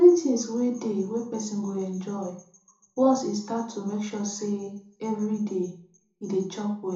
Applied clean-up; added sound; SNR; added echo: none; none; none; reverberation time 0.6 s.